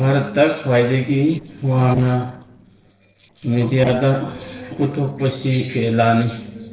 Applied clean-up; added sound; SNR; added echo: neural separator model SepFormer DNS4.